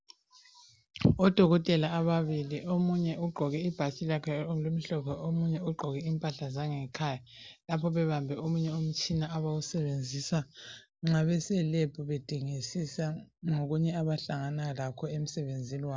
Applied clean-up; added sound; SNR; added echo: none; none; none; none.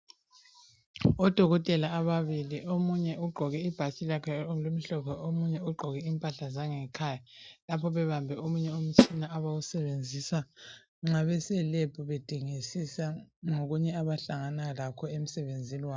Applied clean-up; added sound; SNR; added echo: neural mask model RNNoise.